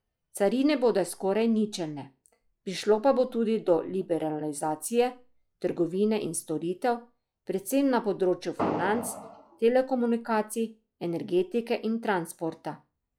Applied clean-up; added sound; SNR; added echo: classical method log-MMSE.